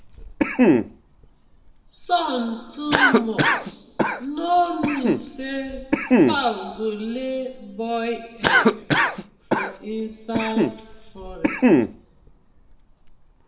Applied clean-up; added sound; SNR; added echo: none; Cough; -5 dB; reverberation time 1.7 s.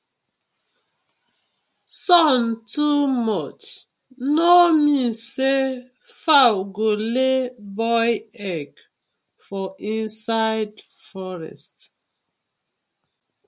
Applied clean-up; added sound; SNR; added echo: none; none; none; none.